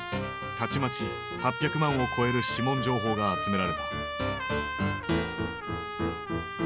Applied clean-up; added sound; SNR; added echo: none; Trumpet; 4 dB; none.